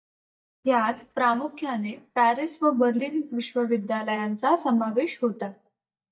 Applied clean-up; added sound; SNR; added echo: neural mask model DeepFilterNet 3.